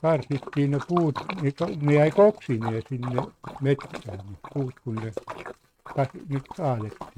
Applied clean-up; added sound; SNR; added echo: neural mask model RNNoise.